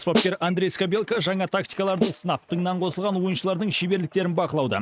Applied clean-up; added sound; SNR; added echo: neural mask model RNNoise.